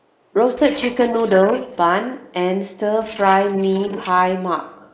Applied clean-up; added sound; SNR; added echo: neural mask model Resemble Enhance denoiser.